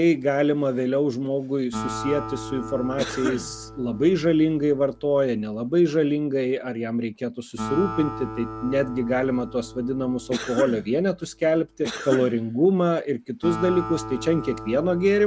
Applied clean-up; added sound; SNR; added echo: none; Acoustic guitar + Cough; 12 dB; none.